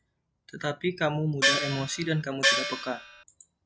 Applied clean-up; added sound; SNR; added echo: none; Gong; -4 dB; none.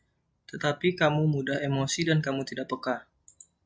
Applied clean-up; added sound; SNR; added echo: none; none; none; none.